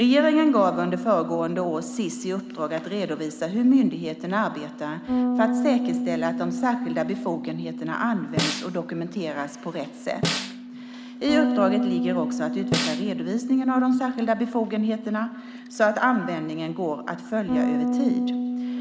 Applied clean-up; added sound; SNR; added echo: none; Snare drum + Bass guitar; 3 dB; none.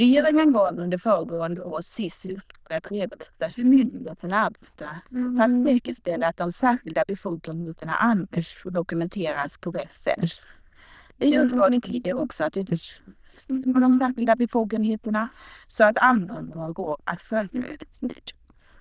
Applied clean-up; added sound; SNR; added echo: neural diffusion model UNIVERSE++.